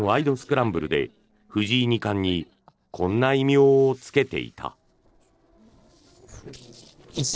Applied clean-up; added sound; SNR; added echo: neural separator model SepFormer DNS4.